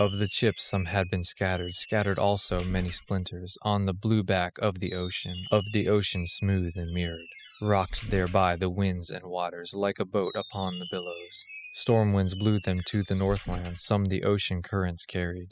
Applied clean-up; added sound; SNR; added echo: classical method spectral subtraction.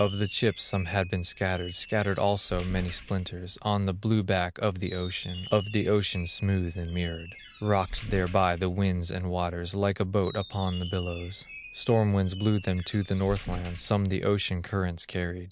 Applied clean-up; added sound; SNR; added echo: none; Squeak; 16 dB; none.